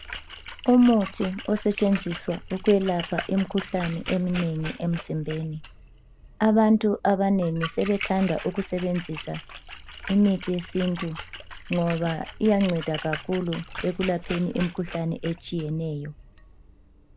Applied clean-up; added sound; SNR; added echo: none; Splash, splatter; 13 dB; none.